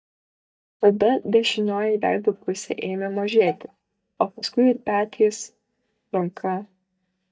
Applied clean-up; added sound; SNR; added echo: neural mask model DeepFilterNet 3.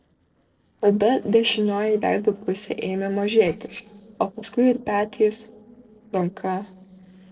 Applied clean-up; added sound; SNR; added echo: neural separator model SepFormer DNS4.